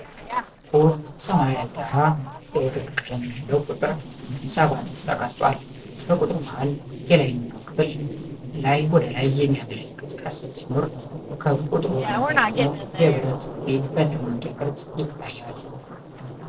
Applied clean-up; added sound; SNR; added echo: neural separator model SepFormer DNS4.